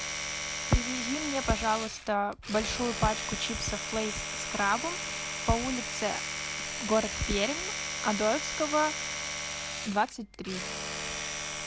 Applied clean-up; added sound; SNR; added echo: none; Domestic sounds, home sounds; 4 dB; none.